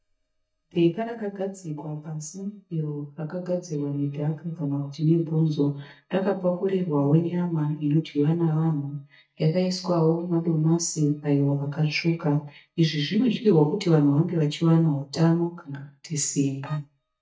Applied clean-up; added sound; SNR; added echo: neural mask model DeepFilterNet 3.